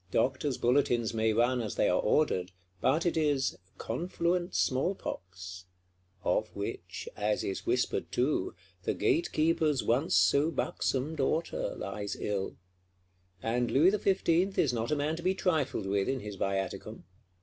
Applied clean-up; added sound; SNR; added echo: none; none; none; none.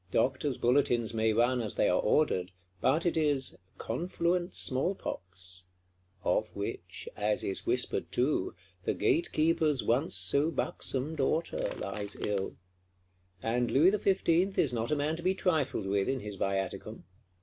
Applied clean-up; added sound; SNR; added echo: none; Crushing; 19 dB; none.